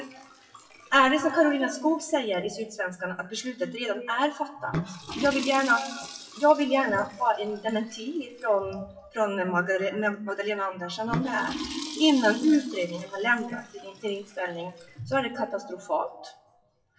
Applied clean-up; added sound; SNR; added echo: classical method WPE with log-MMSE.